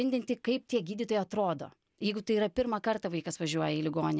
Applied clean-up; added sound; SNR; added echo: none; none; none; none.